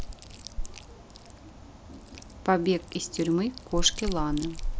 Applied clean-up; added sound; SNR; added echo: none; Chewing, mastication; 4 dB; none.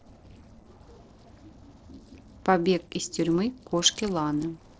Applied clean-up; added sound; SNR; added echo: neural separator model SepFormer DNS4.